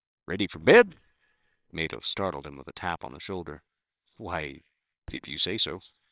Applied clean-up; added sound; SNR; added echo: neural separator model SepFormer WHAMR!.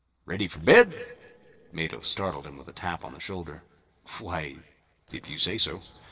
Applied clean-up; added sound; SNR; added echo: neural separator model SepFormer DNS4.